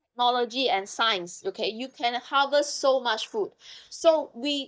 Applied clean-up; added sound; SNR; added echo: neural mask model DeepFilterNet 3.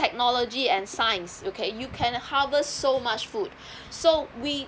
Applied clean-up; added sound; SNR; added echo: none; none; none; none.